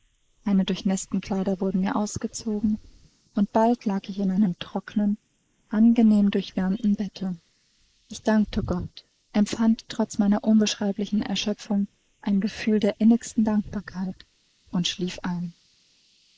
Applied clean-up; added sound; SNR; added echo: neural mask model Resemble Enhance denoiser.